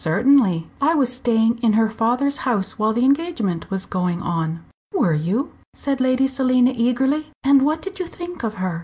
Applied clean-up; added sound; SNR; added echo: none; none; none; none.